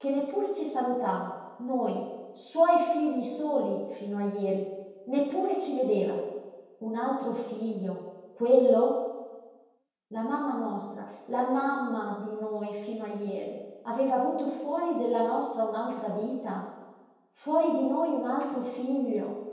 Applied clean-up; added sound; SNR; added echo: none; none; none; reverberation time 1.2 s.